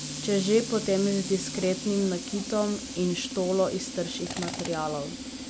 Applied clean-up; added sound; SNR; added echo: none; Tools; 8 dB; none.